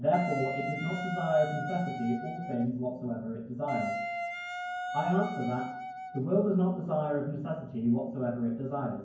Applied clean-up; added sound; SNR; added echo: none; Wind instrument, woodwind instrument; 6 dB; reverberation time 0.9 s.